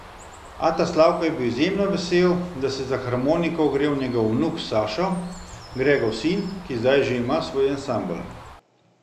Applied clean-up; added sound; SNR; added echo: none; Bird; 18 dB; none.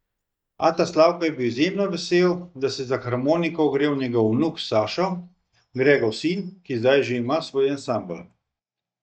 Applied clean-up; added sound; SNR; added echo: neural mask model DeepFilterNet 3.